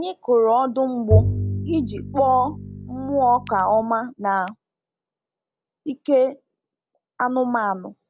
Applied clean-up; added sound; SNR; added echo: none; Bowed string instrument; 2 dB; none.